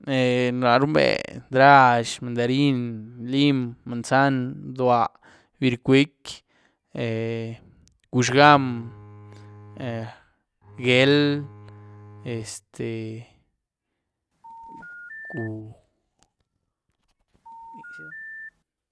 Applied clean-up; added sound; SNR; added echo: none; Bowed string instrument + Telephone; 19 dB; none.